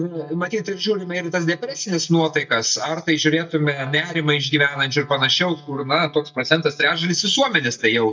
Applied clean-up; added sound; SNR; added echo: neural mask model DeepFilterNet 3.